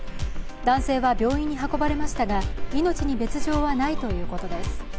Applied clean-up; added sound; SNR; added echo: none; Sliding door; 2 dB; none.